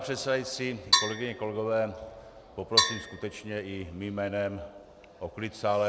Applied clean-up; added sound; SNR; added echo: none; Percussion; -1 dB; none.